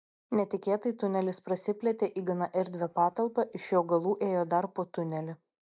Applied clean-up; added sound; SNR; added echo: neural mask model DeepFilterNet 3.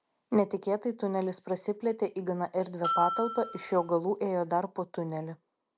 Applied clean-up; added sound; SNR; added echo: none; Bell; 3 dB; none.